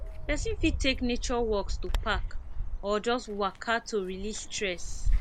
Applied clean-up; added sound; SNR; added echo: none; Bird; 0 dB; none.